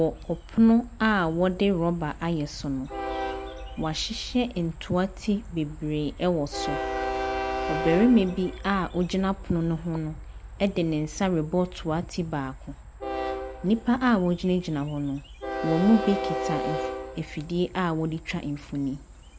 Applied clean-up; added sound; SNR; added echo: none; Train; 8 dB; none.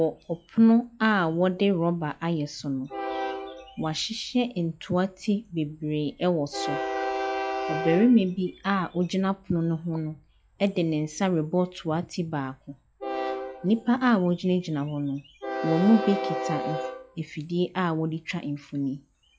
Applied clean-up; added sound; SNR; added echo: classical method log-MMSE.